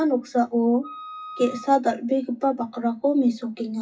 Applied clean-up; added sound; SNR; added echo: classical method WPE with log-MMSE.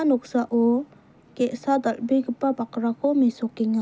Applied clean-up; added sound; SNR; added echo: none; none; none; none.